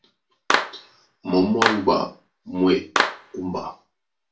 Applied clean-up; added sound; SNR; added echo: none; Clapping; 2 dB; reverberation time 0.3 s.